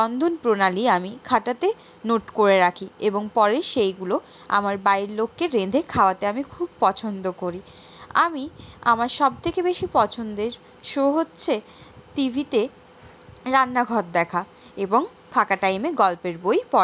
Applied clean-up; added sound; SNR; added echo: none; none; none; none.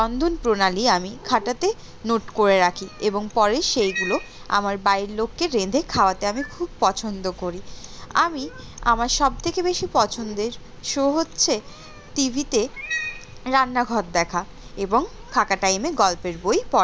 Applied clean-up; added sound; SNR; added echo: none; Cat; 14 dB; none.